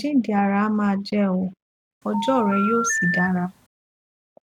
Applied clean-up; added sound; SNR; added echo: none; Telephone; 3 dB; none.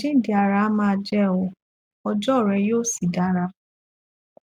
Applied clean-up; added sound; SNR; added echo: none; none; none; none.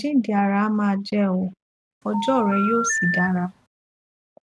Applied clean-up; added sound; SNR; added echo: neural mask model RNNoise.